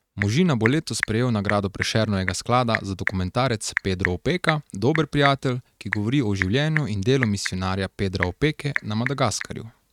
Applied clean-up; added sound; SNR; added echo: neural mask model RNNoise.